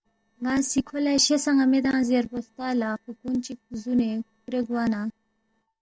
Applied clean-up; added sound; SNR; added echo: neural separator model SepFormer DNS4.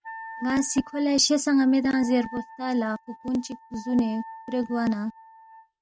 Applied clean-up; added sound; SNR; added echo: neural mask model RNNoise.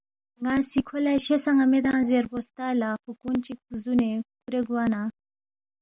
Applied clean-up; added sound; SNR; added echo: none; none; none; none.